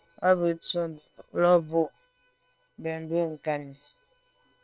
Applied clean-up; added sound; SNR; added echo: neural separator model SepFormer WHAM!.